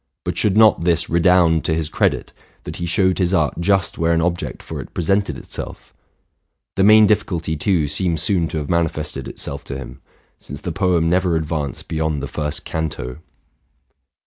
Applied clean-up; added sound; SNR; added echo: none; none; none; none.